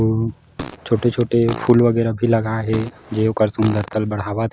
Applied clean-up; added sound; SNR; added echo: none; Fart; 15 dB; none.